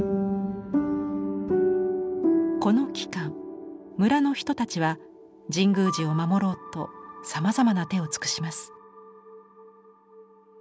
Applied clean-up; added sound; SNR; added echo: none; none; none; none.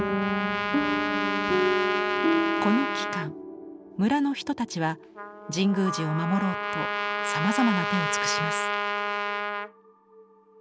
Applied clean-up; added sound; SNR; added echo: none; Trumpet; 2 dB; none.